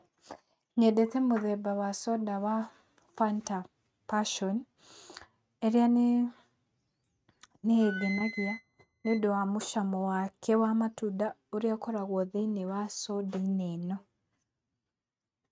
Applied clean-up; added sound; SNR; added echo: neural mask model RNNoise.